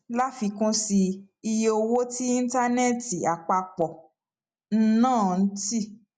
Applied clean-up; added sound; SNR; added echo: none; none; none; none.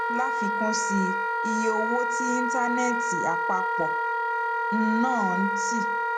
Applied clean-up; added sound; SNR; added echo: none; Wind instrument, woodwind instrument; -3 dB; none.